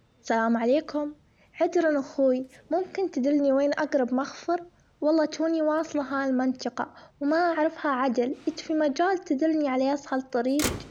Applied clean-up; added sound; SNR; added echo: none; Motor vehicle (road); 19 dB; none.